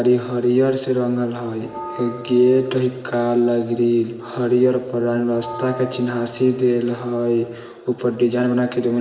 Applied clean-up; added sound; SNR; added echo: none; Bell; 16 dB; reverberation time 1.1 s.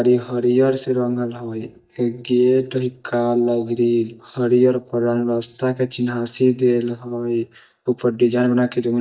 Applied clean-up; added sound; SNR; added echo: neural mask model DeepFilterNet 3.